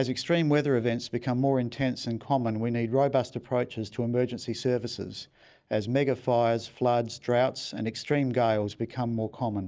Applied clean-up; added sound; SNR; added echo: none; none; none; none.